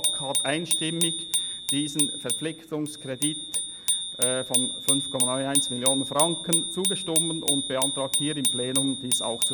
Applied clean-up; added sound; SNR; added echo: none; Bicycle bell; -3 dB; none.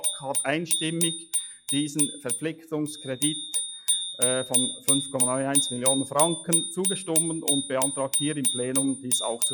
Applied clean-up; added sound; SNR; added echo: classical method log-MMSE.